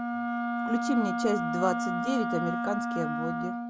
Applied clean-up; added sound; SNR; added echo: none; Wind instrument, woodwind instrument; -1 dB; none.